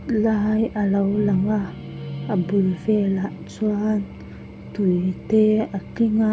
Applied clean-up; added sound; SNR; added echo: none; Guitar; 11 dB; none.